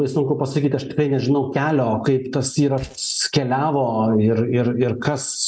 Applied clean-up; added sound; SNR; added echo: neural mask model RNNoise.